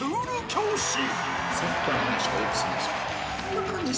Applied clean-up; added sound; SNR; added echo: none; none; none; none.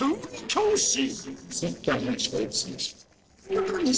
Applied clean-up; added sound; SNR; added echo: neural separator model SepFormer DNS4.